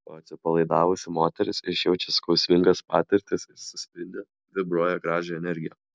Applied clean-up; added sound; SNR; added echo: none; none; none; none.